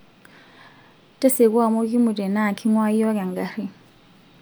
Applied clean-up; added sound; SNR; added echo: none; none; none; none.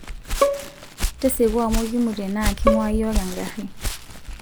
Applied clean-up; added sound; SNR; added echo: none; Bowed string instrument + Walk, footsteps; 0 dB; none.